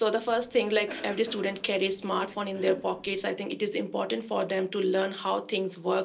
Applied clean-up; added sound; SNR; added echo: none; Cough; 18 dB; reverberation time 0.2 s.